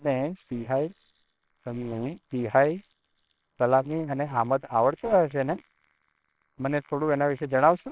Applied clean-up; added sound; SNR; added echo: neural separator model SepFormer WHAMR!.